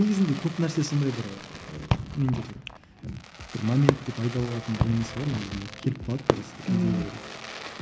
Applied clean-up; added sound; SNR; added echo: none; Fireworks; 5 dB; none.